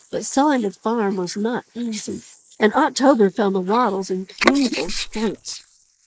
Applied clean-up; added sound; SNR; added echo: neural mask model Resemble Enhance denoiser.